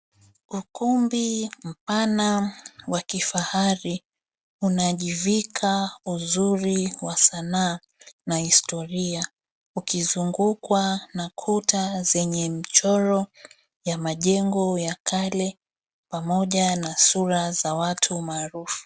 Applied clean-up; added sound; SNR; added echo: none; none; none; none.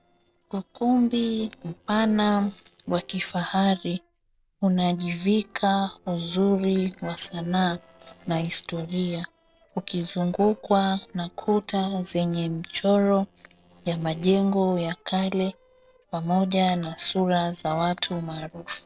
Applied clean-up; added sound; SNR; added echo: neural separator model SepFormer DNS4.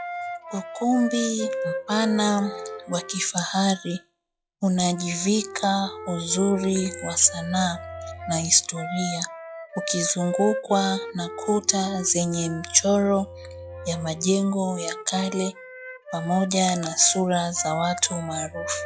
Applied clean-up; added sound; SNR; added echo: classical method log-MMSE.